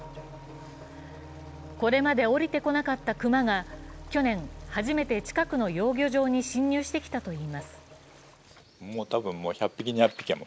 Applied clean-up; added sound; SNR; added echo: none; none; none; none.